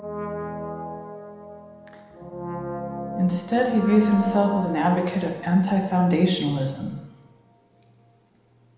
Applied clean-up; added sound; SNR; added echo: none; Brass instrument; 10 dB; reverberation time 1.0 s.